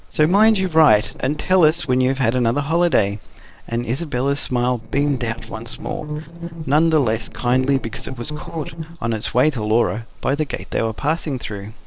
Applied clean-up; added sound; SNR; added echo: neural separator model SepFormer DNS4.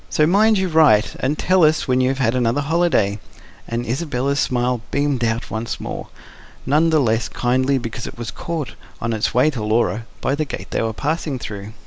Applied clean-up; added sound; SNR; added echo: none; none; none; none.